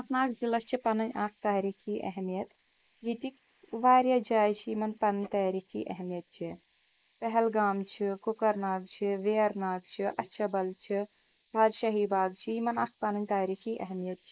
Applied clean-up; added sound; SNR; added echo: neural mask model Resemble Enhance denoiser.